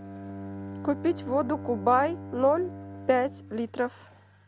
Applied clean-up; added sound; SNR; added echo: none; Bowed string instrument; 12 dB; none.